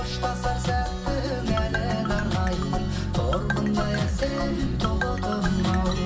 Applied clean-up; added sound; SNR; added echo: none; Marimba, xylophone; 11 dB; reverberation time 1.6 s.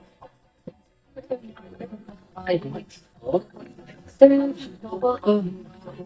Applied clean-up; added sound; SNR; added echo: neural mask model DeepFilterNet 3.